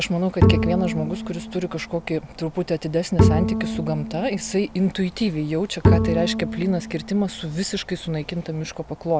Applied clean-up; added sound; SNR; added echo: none; Bowed string instrument; -1 dB; none.